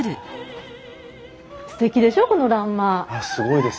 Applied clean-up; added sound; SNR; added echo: none; none; none; none.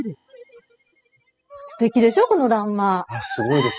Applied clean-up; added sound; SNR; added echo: classical method spectral subtraction.